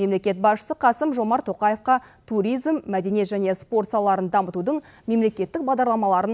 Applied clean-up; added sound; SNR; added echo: none; none; none; none.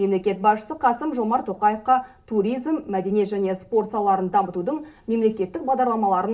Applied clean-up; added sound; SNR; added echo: none; none; none; reverberation time 0.3 s.